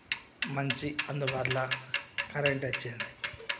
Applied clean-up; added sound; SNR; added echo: none; Mechanisms / Bicycle; -4 dB; none.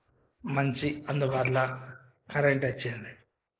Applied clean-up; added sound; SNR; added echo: neural mask model Resemble Enhance denoiser.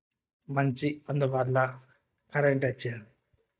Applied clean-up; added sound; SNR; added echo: neural mask model DeepFilterNet 3.